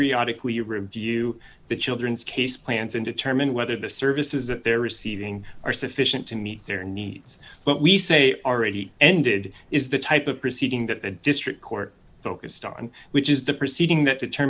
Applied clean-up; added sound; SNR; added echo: none; none; none; none.